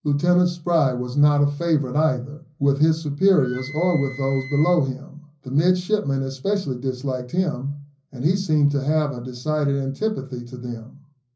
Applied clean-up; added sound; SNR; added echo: none; Wind instrument, woodwind instrument; 19 dB; reverberation time 0.5 s.